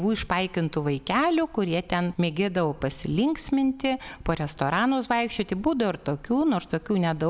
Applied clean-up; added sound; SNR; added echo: none; none; none; none.